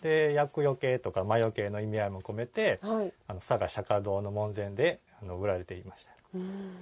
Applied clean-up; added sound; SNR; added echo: none; none; none; none.